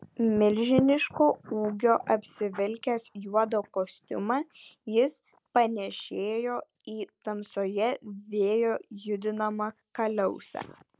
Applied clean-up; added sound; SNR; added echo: none; none; none; none.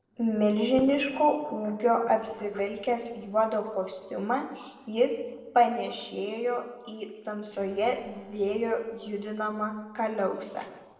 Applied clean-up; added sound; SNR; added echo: neural separator model SepFormer DNS4.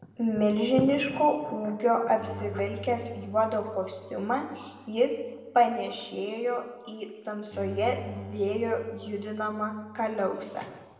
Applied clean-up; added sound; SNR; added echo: none; Bowed string instrument; 17 dB; reverberation time 1.2 s.